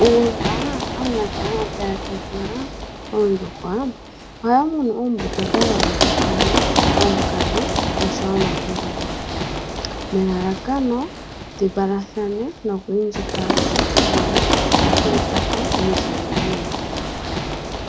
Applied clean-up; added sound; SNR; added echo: none; Run; -2 dB; none.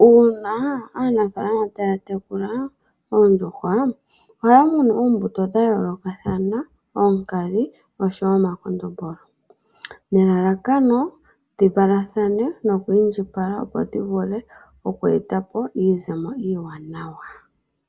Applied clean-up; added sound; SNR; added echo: none; none; none; none.